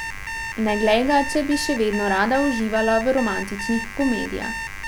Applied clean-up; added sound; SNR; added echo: none; Alarm; 8 dB; none.